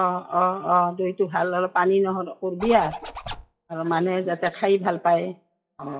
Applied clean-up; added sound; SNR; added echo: classical method WPE with log-MMSE.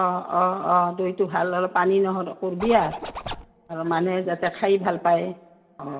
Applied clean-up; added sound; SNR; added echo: none; Zipper (clothing); 11 dB; reverberation time 0.5 s.